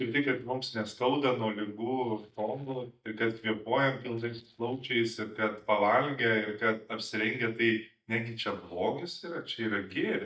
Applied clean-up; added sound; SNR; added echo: neural mask model DeepFilterNet 3.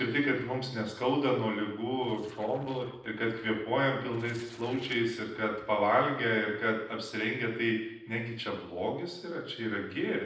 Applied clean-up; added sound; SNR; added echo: neural separator model SepFormer DNS4.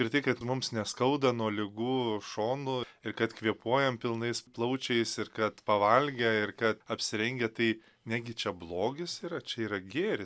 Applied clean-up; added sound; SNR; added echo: none; none; none; none.